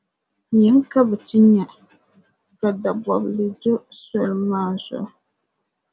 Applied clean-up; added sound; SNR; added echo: none; none; none; none.